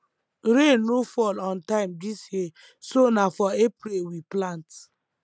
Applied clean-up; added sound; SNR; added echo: none; none; none; none.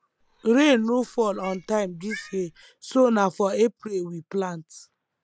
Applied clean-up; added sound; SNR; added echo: none; Cat; 19 dB; none.